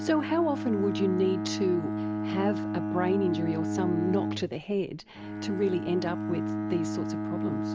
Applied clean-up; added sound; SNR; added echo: none; Bowed string instrument; 2 dB; none.